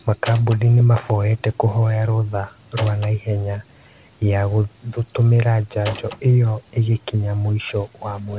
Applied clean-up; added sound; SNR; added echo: none; Door; 13 dB; none.